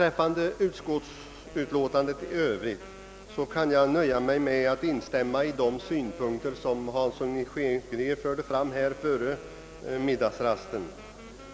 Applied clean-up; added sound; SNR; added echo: none; Wind instrument, woodwind instrument; 20 dB; none.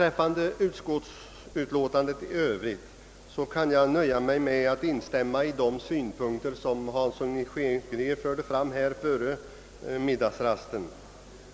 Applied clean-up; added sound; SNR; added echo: none; none; none; none.